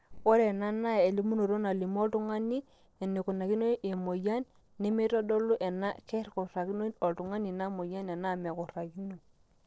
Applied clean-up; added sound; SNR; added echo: neural separator model SepFormer DNS4.